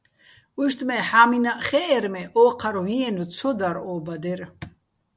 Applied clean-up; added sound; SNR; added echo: none; none; none; none.